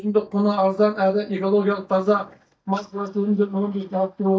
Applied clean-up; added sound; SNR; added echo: neural mask model DeepFilterNet 3.